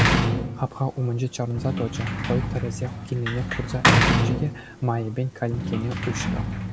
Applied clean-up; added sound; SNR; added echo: none; Sliding door / Slam; -3 dB; none.